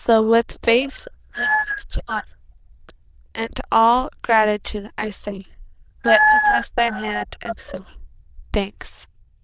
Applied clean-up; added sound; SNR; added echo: neural diffusion model UNIVERSE++.